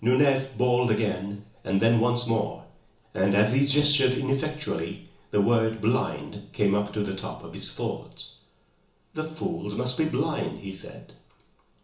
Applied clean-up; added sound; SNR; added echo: none; none; none; reverberation time 0.8 s.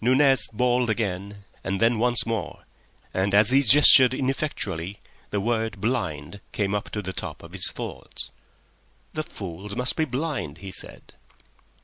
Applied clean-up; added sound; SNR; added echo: none; none; none; none.